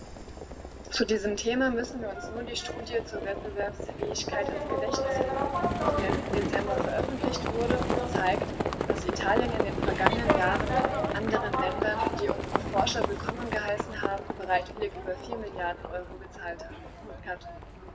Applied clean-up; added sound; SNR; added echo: none; Livestock, farm animals, working animals; -2 dB; reverberation time 2.4 s.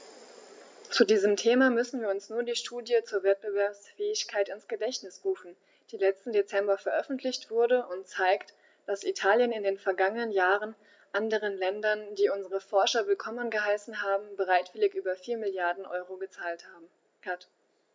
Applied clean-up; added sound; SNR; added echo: none; none; none; none.